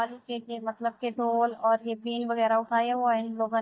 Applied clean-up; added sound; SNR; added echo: neural mask model DeepFilterNet 3.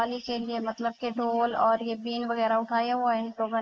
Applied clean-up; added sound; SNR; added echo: neural mask model Resemble Enhance denoiser.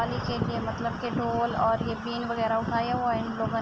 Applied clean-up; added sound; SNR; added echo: none; Fireworks; 12 dB; none.